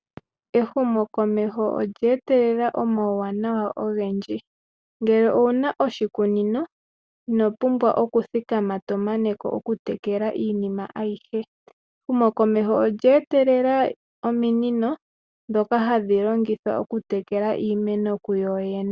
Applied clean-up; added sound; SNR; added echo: none; none; none; none.